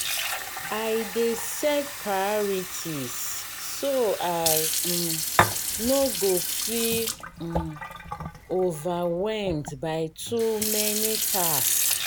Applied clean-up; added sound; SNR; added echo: none; Fill (with liquid) / Sink (filling or washing); 1 dB; none.